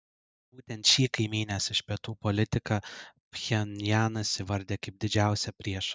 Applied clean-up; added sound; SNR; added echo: none; none; none; none.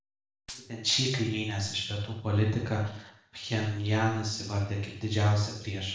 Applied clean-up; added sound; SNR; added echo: neural separator model SepFormer DNS4.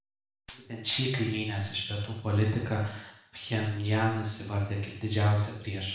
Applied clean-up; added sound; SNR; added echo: none; Gunshot, gunfire; 20 dB; reverberation time 0.7 s.